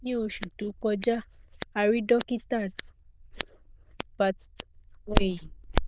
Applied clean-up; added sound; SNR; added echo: neural diffusion model UNIVERSE++.